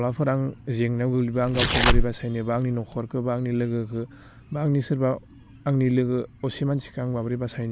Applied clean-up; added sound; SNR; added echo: none; Tearing; -2 dB; none.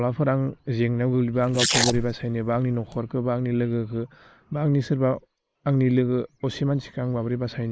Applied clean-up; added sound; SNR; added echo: neural mask model Resemble Enhance denoiser.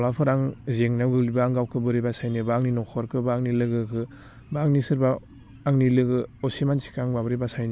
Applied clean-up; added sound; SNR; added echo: none; none; none; none.